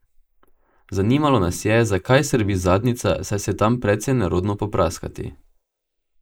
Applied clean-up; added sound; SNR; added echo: neural mask model Resemble Enhance denoiser.